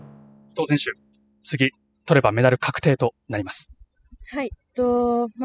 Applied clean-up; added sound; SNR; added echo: classical method spectral subtraction.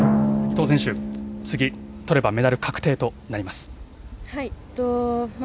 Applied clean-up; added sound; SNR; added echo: none; Drum; 3 dB; none.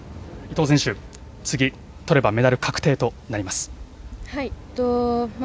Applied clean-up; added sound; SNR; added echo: none; none; none; none.